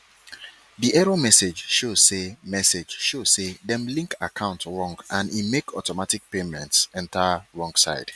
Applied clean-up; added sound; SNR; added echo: none; none; none; none.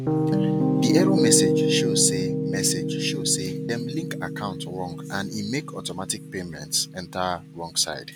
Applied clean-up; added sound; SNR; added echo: none; Piano; -3 dB; none.